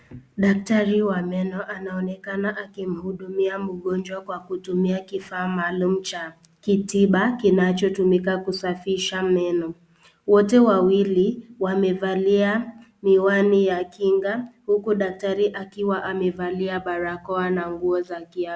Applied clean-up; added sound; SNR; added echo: none; none; none; none.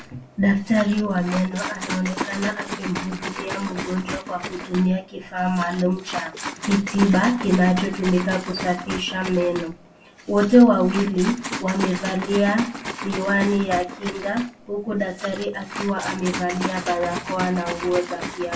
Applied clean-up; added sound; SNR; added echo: none; Liquid; 9 dB; reverberation time 0.1 s.